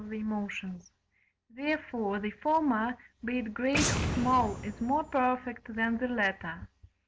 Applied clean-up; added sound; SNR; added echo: none; Boom; 5 dB; none.